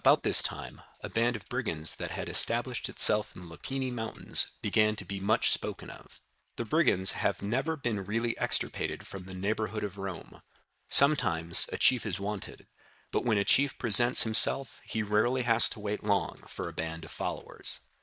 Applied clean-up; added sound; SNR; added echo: neural mask model Resemble Enhance denoiser.